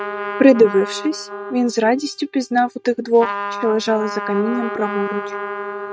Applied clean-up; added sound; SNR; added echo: neural mask model RNNoise.